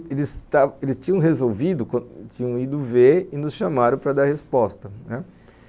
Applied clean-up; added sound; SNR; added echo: none; none; none; none.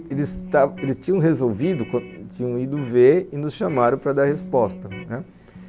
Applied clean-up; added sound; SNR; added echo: none; Electric guitar; 17 dB; none.